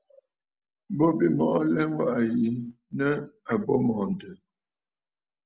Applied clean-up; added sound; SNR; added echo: none; none; none; none.